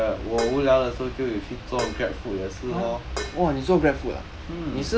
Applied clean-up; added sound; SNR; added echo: none; Dishes, pots, and pans; 11 dB; none.